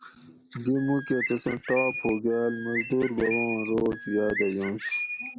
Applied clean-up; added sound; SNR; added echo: none; Bird; 6 dB; none.